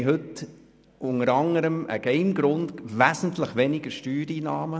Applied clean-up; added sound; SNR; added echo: none; none; none; none.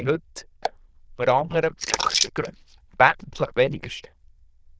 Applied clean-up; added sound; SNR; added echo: neural diffusion model UNIVERSE++.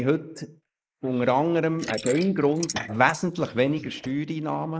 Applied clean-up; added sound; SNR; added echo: neural mask model Resemble Enhance denoiser.